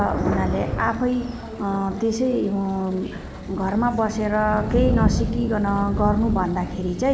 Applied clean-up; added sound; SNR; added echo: none; Thunder; 4 dB; none.